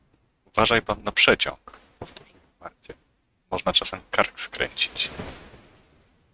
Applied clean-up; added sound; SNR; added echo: neural mask model RNNoise.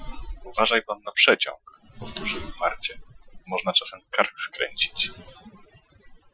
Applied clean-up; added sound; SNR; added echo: classical method Wiener filter.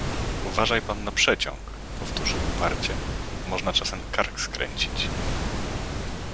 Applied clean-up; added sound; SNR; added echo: none; Waves, surf; 2 dB; none.